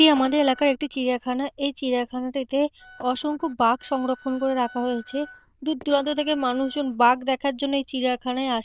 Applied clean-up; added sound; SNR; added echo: neural diffusion model UNIVERSE++.